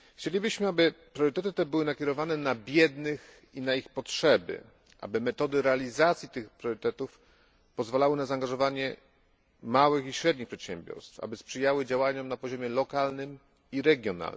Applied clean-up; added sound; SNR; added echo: none; none; none; none.